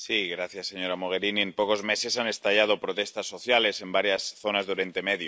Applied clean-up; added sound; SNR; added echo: none; none; none; none.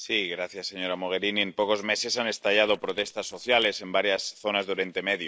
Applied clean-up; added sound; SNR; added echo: neural separator model SepFormer DNS4.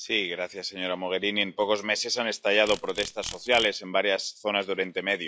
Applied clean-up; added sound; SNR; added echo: classical method log-MMSE.